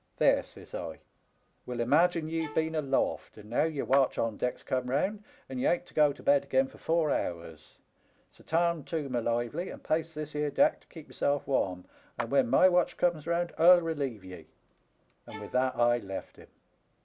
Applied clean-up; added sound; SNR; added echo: none; Bowed string instrument + Clapping; 17 dB; none.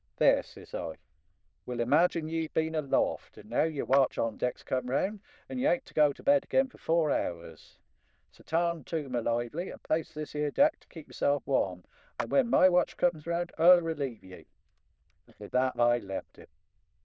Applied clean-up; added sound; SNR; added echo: neural diffusion model UNIVERSE++.